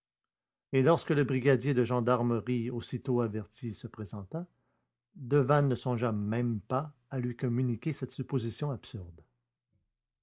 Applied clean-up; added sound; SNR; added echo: none; none; none; none.